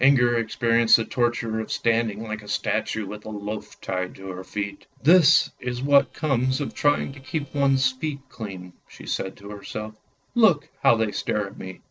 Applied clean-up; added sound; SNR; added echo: neural separator model SepFormer DNS4.